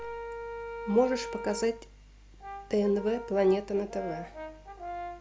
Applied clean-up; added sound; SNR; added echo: none; Brass instrument; 10 dB; none.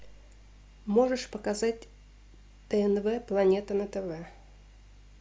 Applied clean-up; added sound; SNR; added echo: none; none; none; none.